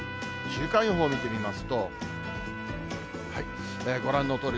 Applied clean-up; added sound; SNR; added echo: none; Trumpet; 9 dB; none.